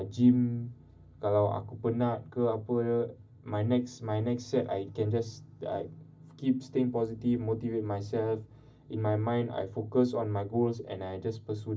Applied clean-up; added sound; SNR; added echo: none; none; none; reverberation time 0.4 s.